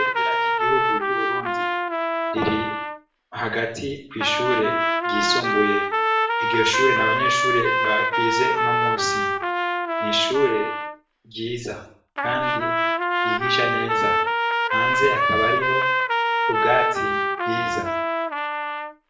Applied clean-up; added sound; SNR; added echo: none; Trumpet; -5 dB; reverberation time 0.5 s.